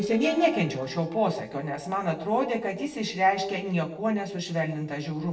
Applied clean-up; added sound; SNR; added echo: neural separator model SepFormer DNS4.